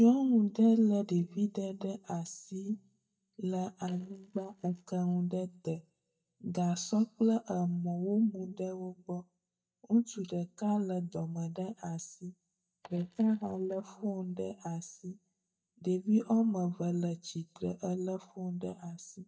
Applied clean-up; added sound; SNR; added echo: neural mask model DeepFilterNet 3.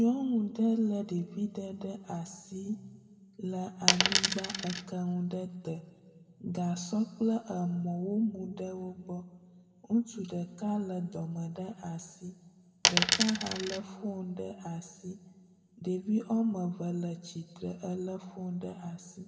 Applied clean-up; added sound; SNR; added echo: none; Coin (dropping); -5 dB; reverberation time 1.5 s.